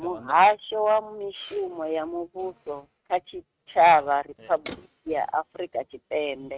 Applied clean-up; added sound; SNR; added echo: neural mask model RNNoise.